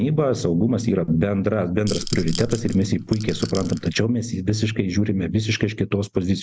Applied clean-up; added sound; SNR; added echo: none; Rattle / Rattle (instrument); 10 dB; none.